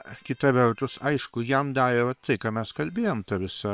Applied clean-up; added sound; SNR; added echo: neural separator model SepFormer WHAM!.